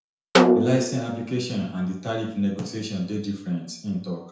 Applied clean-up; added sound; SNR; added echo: none; Snare drum; -3 dB; reverberation time 0.5 s.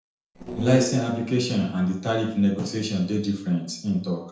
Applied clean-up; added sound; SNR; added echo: neural separator model SepFormer DNS4.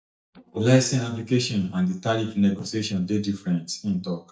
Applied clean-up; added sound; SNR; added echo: neural mask model DeepFilterNet 3.